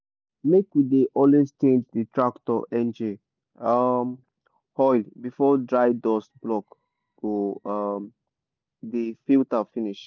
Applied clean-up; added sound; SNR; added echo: none; none; none; none.